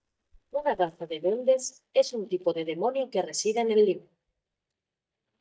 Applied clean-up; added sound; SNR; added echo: neural mask model DeepFilterNet 3.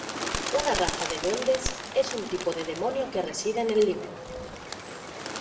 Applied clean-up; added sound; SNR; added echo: none; Bird; 5 dB; reverberation time 0.7 s.